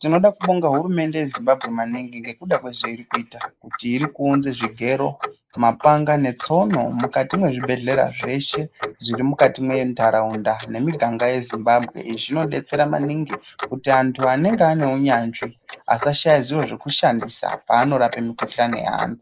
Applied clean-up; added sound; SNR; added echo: neural mask model Resemble Enhance denoiser.